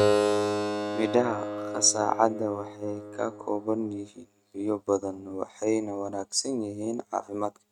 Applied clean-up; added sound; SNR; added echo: neural mask model RNNoise.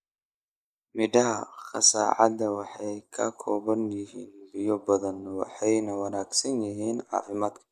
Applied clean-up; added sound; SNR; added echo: neural mask model Resemble Enhance denoiser.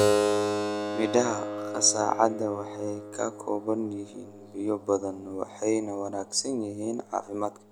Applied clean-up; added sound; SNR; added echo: none; Keyboard (musical); 3 dB; none.